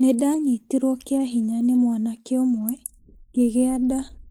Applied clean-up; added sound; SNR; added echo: neural mask model Resemble Enhance denoiser.